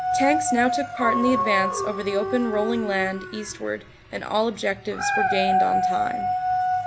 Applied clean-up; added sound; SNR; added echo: none; Dog; 0 dB; none.